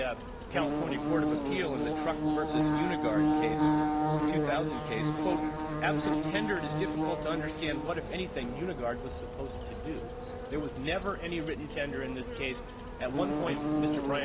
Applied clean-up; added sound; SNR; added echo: none; Buzz / Bird; -4 dB; none.